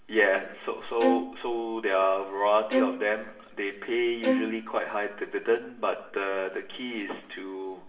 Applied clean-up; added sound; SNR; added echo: none; Bowed string instrument; 3 dB; reverberation time 0.8 s.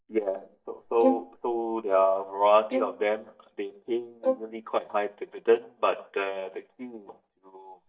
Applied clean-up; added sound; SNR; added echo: neural mask model DeepFilterNet 3.